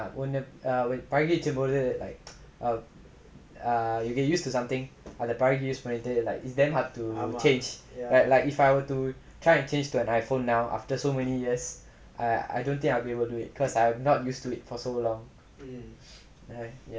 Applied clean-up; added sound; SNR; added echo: none; none; none; none.